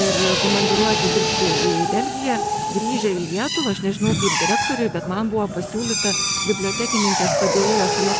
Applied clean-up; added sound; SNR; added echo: none; Drill; -1 dB; none.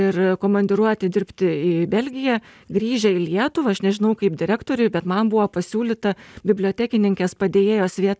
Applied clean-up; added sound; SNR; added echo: none; none; none; none.